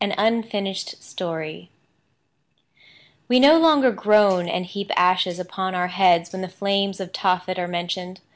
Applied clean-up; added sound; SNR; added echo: none; none; none; none.